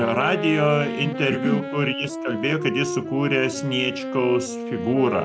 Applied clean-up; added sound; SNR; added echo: none; Wind instrument, woodwind instrument; 7 dB; none.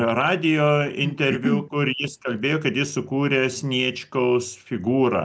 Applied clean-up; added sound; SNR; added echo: none; none; none; none.